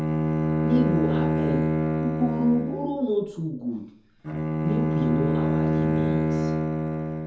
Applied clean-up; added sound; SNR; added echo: none; Bowed string instrument; -4 dB; reverberation time 0.5 s.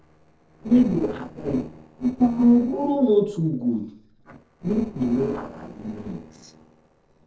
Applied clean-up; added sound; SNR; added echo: neural separator model SepFormer DNS4.